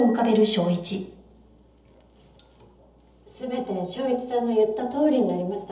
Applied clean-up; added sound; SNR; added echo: none; Bicycle bell; 17 dB; reverberation time 0.7 s.